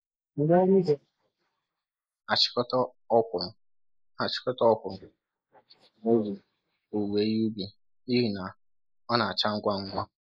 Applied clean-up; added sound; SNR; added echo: neural mask model Resemble Enhance denoiser.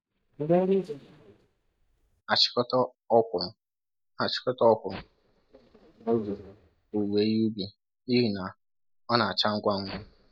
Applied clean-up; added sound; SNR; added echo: neural mask model DeepFilterNet 3.